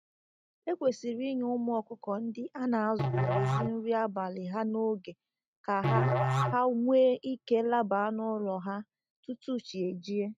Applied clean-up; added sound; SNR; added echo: neural mask model RNNoise.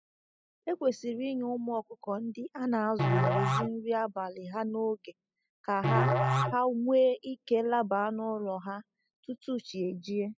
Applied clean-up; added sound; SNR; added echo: classical method spectral subtraction.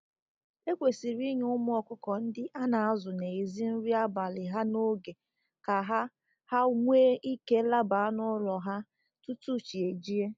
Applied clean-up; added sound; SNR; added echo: none; none; none; none.